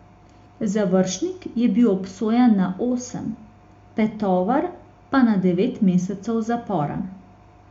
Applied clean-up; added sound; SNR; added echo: none; none; none; reverberation time 0.4 s.